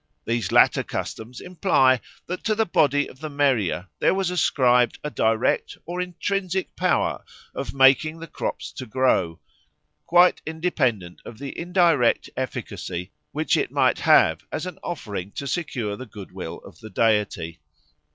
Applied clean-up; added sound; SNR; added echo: none; none; none; none.